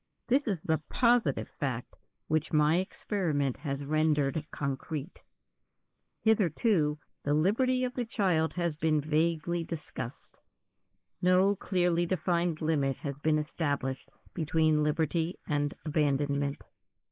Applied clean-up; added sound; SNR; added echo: neural mask model Resemble Enhance denoiser.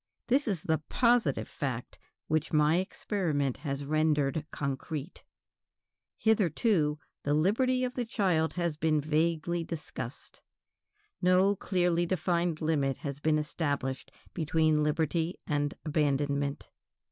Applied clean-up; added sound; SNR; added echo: none; none; none; none.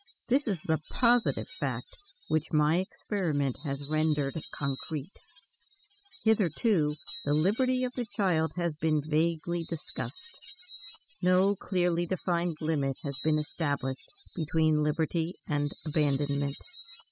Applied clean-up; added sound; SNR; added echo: classical method spectral subtraction.